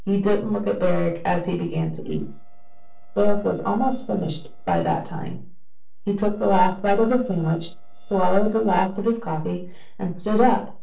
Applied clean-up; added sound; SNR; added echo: neural separator model SepFormer DNS4.